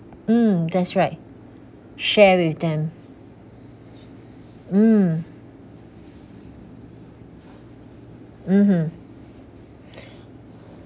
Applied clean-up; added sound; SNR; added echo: none; none; none; none.